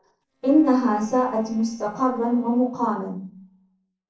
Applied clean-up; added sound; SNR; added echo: neural separator model SepFormer DNS4.